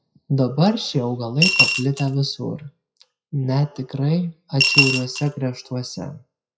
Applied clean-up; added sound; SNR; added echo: classical method WPE with log-MMSE.